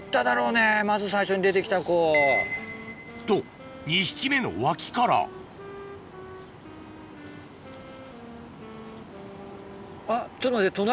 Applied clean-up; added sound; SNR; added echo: none; Wind instrument, woodwind instrument; 19 dB; none.